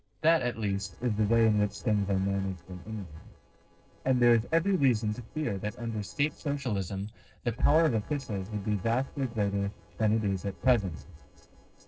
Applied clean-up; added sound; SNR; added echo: neural separator model SepFormer DNS4.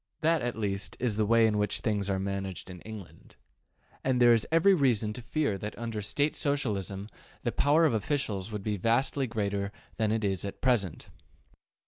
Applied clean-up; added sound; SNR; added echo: none; none; none; none.